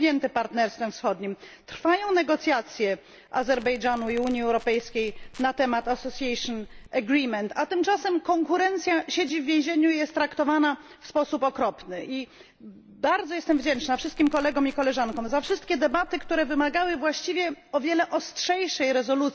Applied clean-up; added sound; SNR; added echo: none; Crackle; 16 dB; none.